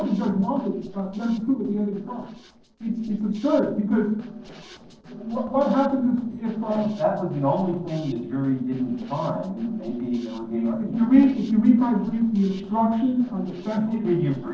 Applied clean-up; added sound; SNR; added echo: neural separator model SepFormer DNS4.